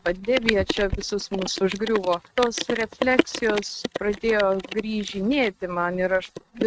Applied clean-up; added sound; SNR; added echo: neural mask model RNNoise.